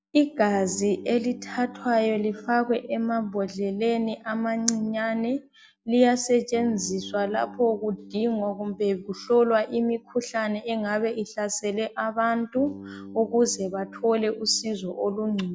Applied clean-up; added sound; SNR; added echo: none; Bass guitar; 20 dB; none.